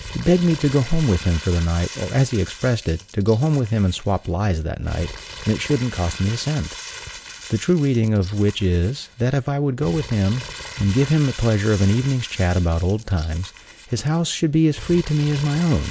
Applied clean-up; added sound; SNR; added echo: none; Crumpling, crinkling; 16 dB; none.